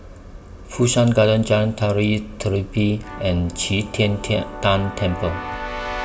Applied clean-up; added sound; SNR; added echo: none; Keyboard (musical); 12 dB; reverberation time 0.6 s.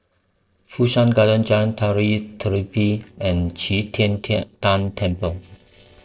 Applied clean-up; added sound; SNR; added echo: neural separator model SepFormer DNS4.